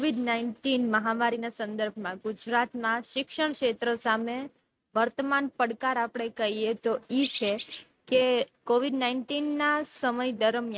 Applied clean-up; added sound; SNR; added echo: neural mask model RNNoise.